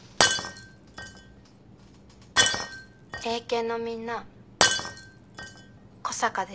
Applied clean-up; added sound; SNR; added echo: none; Shatter; -5 dB; none.